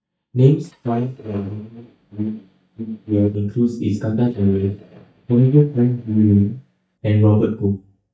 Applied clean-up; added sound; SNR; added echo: neural mask model DeepFilterNet 3.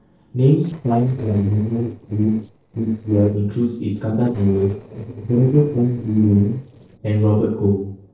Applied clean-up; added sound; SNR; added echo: neural separator model SepFormer DNS4.